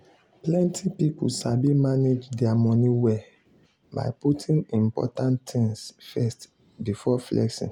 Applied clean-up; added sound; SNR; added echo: none; none; none; none.